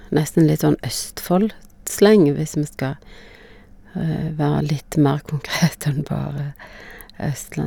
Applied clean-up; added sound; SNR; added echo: none; none; none; none.